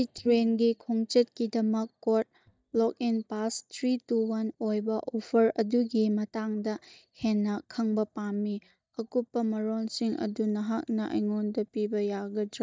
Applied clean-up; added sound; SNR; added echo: neural mask model DeepFilterNet 3.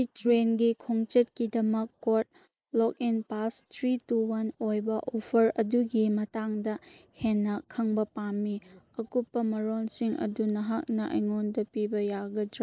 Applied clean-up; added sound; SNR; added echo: neural mask model Resemble Enhance denoiser.